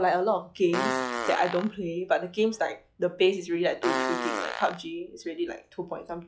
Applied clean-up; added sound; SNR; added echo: classical method log-MMSE.